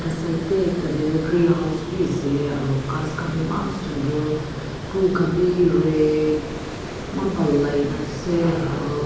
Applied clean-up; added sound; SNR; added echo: none; Water; 10 dB; reverberation time 1.0 s.